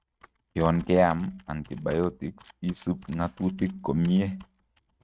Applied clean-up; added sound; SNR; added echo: neural mask model RNNoise.